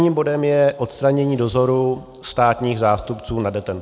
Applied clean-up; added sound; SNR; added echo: none; none; none; none.